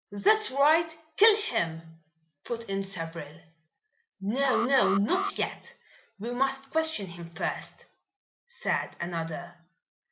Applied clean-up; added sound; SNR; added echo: none; Alarm; 5 dB; none.